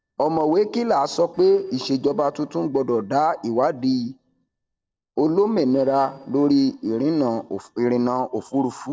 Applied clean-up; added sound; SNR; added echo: neural separator model SepFormer DNS4.